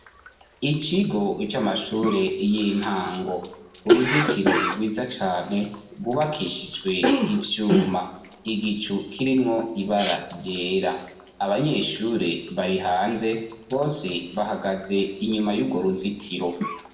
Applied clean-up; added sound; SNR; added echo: none; Cough; 6 dB; reverberation time 0.8 s.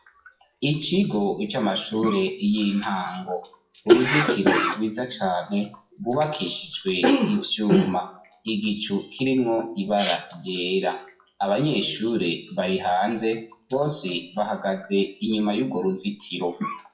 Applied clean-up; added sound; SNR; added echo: classical method WPE with log-MMSE.